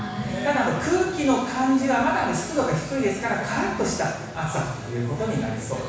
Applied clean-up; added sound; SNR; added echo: none; none; none; reverberation time 1.1 s.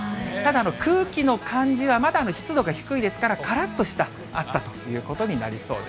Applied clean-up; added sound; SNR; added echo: none; none; none; none.